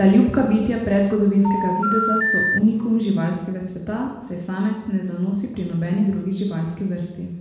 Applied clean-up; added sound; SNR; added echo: none; Telephone; 2 dB; reverberation time 1.0 s.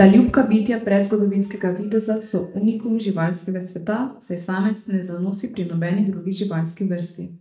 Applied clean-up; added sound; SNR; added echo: neural mask model DeepFilterNet 3.